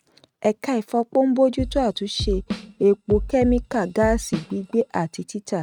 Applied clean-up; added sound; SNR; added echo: neural mask model RNNoise.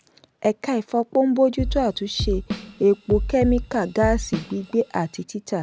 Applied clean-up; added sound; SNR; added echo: none; Drum kit; 7 dB; none.